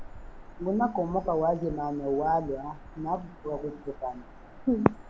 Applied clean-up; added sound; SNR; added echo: none; Bird vocalization, bird call, bird song; 15 dB; none.